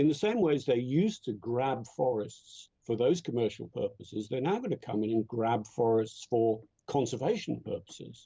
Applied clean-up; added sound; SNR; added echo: none; none; none; none.